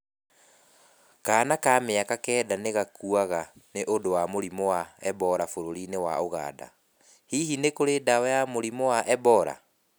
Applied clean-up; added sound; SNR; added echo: none; none; none; none.